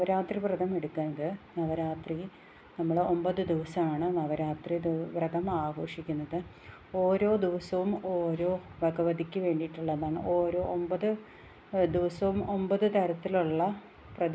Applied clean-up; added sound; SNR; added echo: none; none; none; none.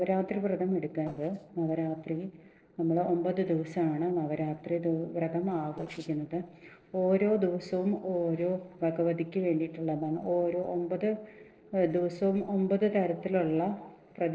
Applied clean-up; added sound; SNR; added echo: neural separator model SepFormer DNS4.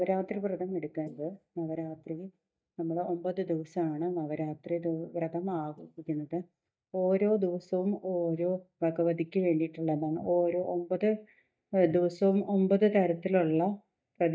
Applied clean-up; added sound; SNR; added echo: neural mask model DeepFilterNet 3.